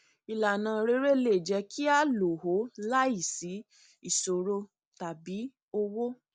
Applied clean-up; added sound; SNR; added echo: none; none; none; none.